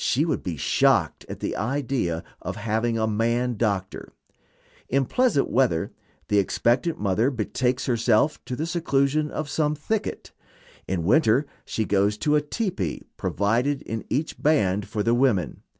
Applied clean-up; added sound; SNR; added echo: none; none; none; none.